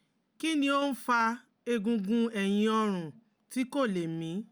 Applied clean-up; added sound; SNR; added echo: none; none; none; none.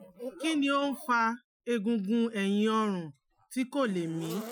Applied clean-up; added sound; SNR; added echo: classical method Wiener filter.